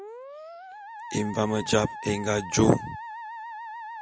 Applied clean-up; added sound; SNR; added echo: none; Musical instrument; 11 dB; none.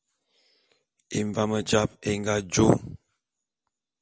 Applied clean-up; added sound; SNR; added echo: none; none; none; none.